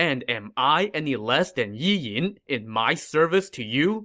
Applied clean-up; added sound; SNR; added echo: none; none; none; none.